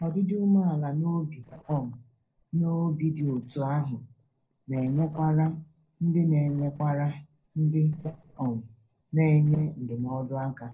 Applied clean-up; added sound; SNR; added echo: neural separator model SepFormer DNS4.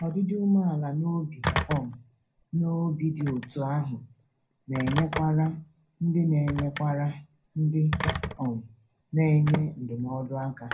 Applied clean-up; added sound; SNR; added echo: none; Telephone; 9 dB; reverberation time 0.4 s.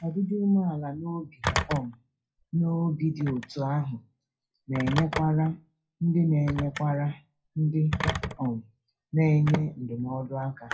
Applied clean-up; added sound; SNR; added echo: classical method WPE with log-MMSE.